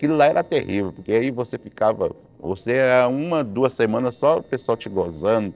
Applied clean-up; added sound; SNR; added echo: neural separator model SepFormer DNS4.